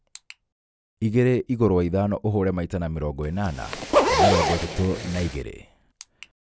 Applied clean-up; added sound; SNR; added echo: none; Zipper (clothing); -2 dB; none.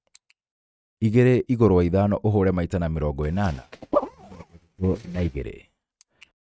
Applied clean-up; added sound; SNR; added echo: neural mask model RNNoise.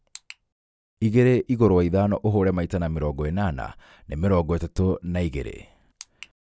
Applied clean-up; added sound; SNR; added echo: none; none; none; none.